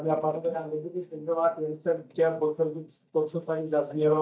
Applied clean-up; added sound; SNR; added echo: neural mask model DeepFilterNet 3.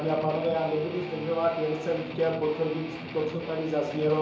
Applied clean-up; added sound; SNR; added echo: none; Guitar; 11 dB; reverberation time 2.6 s.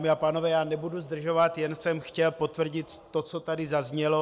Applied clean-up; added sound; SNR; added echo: none; none; none; none.